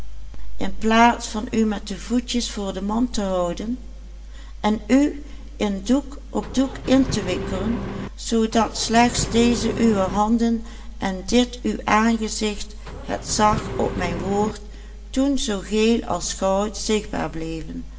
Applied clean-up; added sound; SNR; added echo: none; Engine; 8 dB; reverberation time 1.0 s.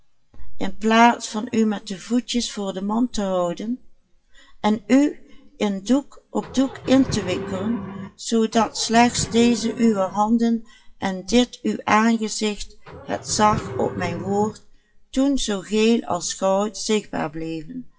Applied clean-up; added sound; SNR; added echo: classical method WPE with log-MMSE.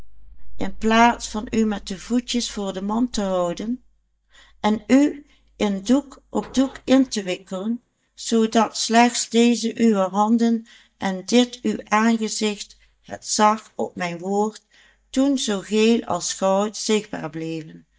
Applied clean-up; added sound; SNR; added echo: neural mask model DeepFilterNet 3.